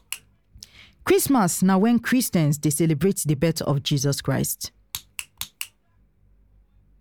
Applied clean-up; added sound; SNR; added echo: none; none; none; none.